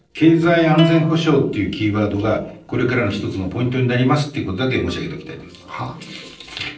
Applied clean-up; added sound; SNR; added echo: neural separator model SepFormer DNS4.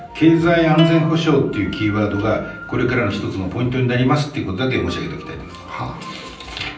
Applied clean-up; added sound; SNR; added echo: none; Plucked string instrument; 11 dB; reverberation time 0.6 s.